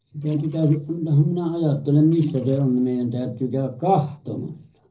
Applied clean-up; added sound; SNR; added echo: neural separator model SepFormer DNS4.